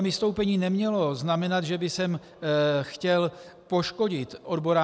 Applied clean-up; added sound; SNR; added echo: none; none; none; none.